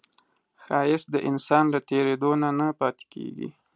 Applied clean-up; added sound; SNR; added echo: none; none; none; none.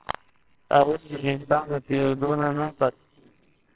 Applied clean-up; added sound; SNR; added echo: neural separator model SepFormer WHAMR!.